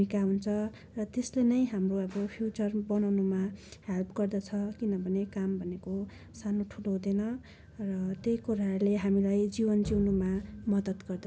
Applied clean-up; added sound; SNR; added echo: none; none; none; none.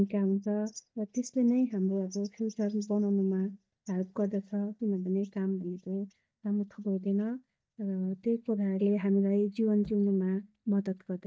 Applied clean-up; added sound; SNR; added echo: neural mask model DeepFilterNet 3.